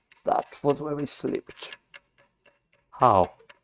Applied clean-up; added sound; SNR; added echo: neural mask model RNNoise.